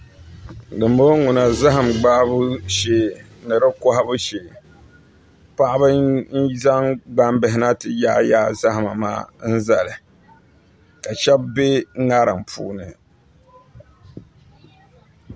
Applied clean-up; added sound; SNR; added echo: none; none; none; none.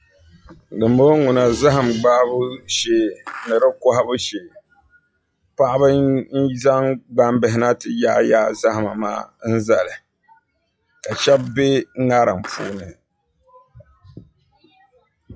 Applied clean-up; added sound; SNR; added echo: classical method log-MMSE.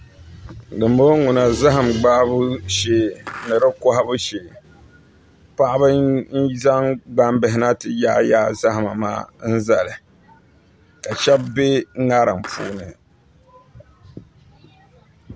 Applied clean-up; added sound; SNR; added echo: none; Skateboard; 15 dB; none.